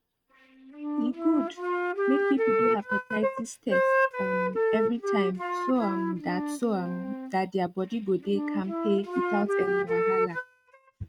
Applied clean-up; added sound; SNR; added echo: neural mask model RNNoise.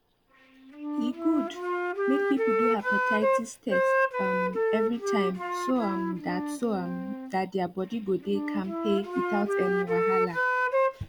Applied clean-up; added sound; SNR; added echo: none; Wind instrument, woodwind instrument; -3 dB; none.